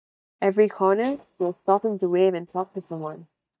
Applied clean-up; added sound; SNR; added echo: neural mask model DeepFilterNet 3.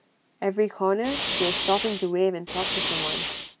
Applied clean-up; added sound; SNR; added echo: none; Fire; -3 dB; none.